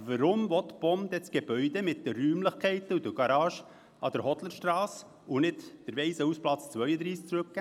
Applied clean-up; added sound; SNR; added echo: none; none; none; none.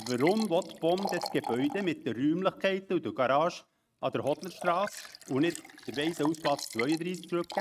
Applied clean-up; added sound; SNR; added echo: neural mask model RNNoise.